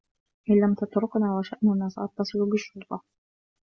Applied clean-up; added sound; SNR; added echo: none; none; none; none.